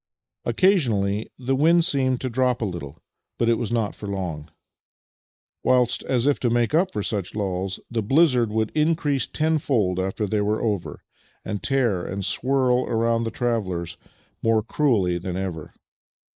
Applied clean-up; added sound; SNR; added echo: neural mask model Resemble Enhance denoiser.